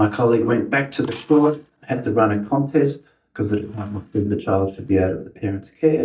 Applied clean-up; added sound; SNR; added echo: neural mask model DeepFilterNet 3.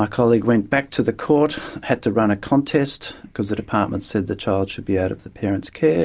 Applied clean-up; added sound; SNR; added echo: none; none; none; none.